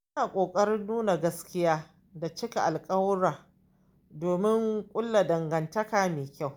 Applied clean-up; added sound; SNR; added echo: none; none; none; none.